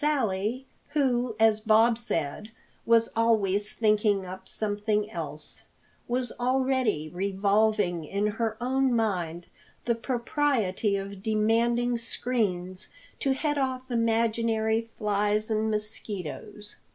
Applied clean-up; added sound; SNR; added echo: none; none; none; none.